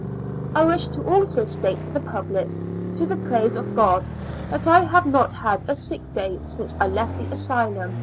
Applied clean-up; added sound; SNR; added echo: none; Motorcycle; 7 dB; none.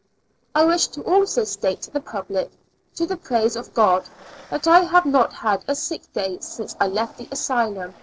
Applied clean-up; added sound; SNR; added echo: neural separator model SepFormer DNS4.